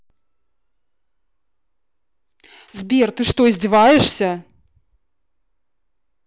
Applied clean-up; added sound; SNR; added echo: none; none; none; none.